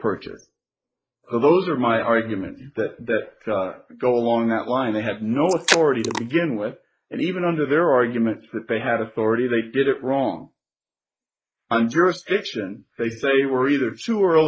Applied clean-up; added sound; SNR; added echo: neural mask model Resemble Enhance denoiser.